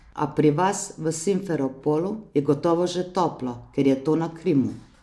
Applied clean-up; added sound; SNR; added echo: none; none; none; none.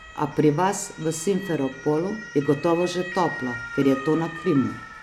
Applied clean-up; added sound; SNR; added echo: none; Motor vehicle (road) / Siren; 14 dB; none.